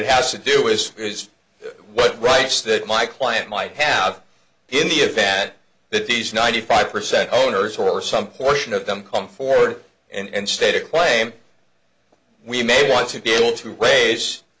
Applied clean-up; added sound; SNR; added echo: none; none; none; none.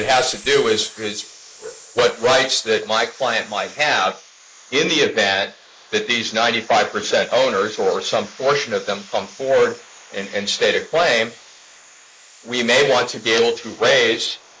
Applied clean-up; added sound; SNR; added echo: neural mask model Resemble Enhance denoiser.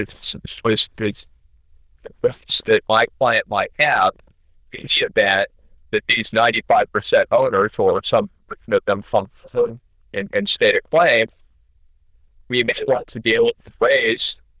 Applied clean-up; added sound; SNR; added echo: neural diffusion model UNIVERSE++.